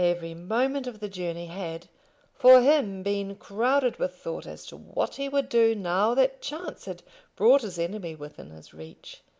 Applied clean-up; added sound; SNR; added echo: none; none; none; none.